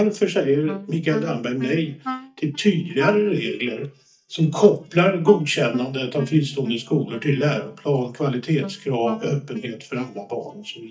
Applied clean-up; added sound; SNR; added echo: neural mask model DeepFilterNet 3.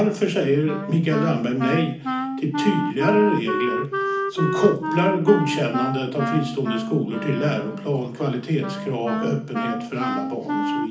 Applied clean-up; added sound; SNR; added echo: none; Wind instrument, woodwind instrument; 4 dB; reverberation time 0.4 s.